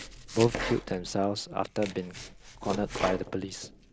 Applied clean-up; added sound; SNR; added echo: none; Domestic sounds, home sounds; 8 dB; none.